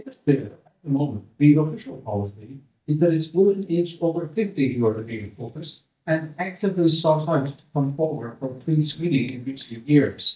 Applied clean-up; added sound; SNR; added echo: neural mask model DeepFilterNet 3.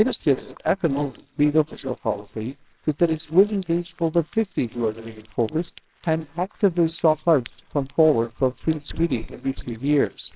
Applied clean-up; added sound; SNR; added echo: neural separator model SepFormer WHAMR!.